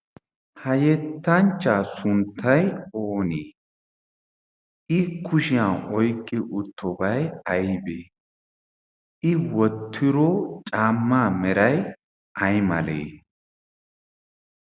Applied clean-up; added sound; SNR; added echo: none; none; none; none.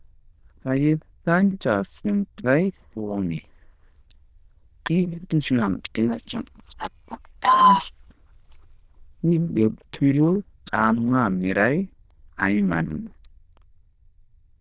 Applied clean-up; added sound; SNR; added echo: neural diffusion model UNIVERSE++.